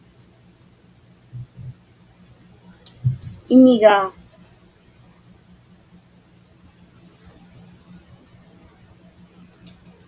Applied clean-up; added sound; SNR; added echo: none; none; none; none.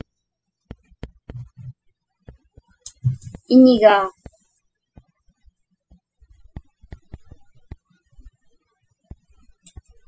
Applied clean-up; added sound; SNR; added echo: classical method spectral subtraction.